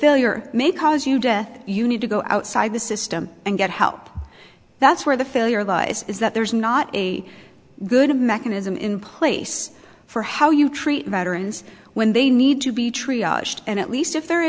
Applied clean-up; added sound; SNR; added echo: none; none; none; none.